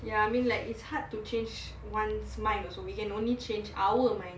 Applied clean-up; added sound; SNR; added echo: none; none; none; none.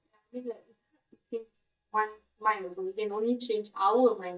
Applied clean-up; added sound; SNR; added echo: neural mask model DeepFilterNet 3.